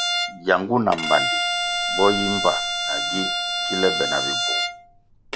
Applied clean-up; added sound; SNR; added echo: none; Bowed string instrument; 0 dB; none.